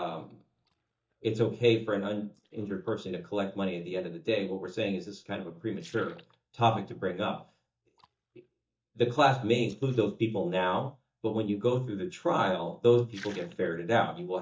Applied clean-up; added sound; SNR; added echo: neural mask model DeepFilterNet 3.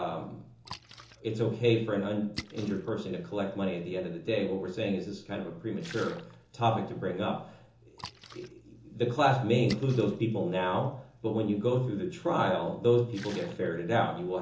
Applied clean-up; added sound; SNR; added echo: none; Splash, splatter; 20 dB; reverberation time 0.6 s.